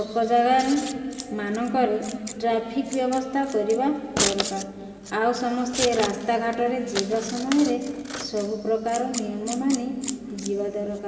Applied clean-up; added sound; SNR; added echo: none; Scissors; 10 dB; reverberation time 2.7 s.